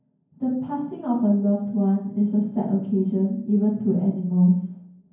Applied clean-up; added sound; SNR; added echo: none; none; none; reverberation time 0.9 s.